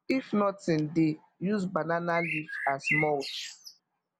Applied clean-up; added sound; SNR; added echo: none; Bird; 4 dB; none.